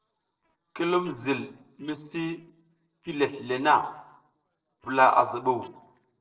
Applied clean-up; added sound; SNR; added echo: neural separator model SepFormer DNS4.